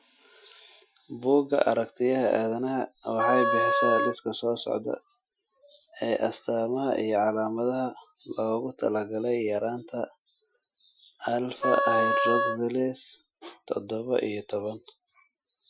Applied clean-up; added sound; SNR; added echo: classical method Wiener filter.